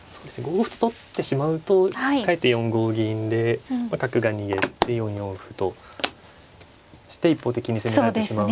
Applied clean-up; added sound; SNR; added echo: none; none; none; none.